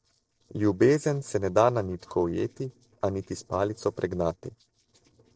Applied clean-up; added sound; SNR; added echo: neural separator model SepFormer DNS4.